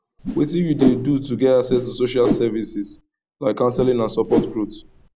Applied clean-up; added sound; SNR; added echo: none; Whoosh, swoosh, swish; 6 dB; none.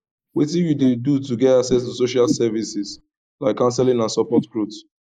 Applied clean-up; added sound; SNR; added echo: neural mask model Resemble Enhance denoiser.